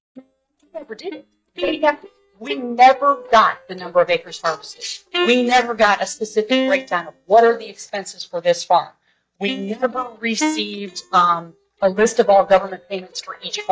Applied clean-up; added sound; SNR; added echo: neural mask model DeepFilterNet 3.